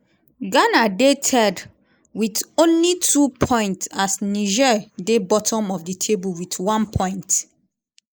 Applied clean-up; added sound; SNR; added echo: neural mask model Resemble Enhance denoiser.